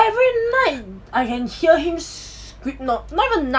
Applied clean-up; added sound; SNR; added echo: none; none; none; none.